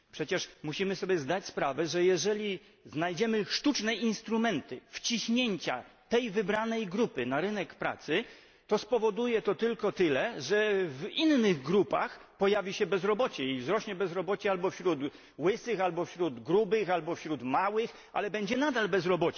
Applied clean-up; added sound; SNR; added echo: none; none; none; none.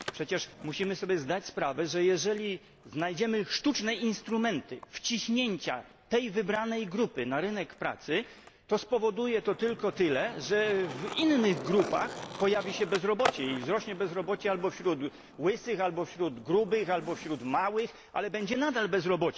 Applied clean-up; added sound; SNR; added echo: none; Skateboard; 14 dB; none.